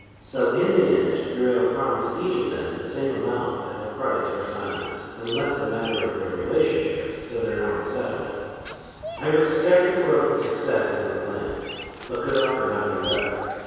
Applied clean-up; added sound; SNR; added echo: none; Bird vocalization, bird call, bird song; 16 dB; reverberation time 2.2 s.